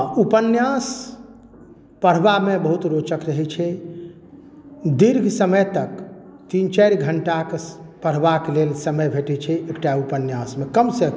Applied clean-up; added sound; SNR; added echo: none; none; none; none.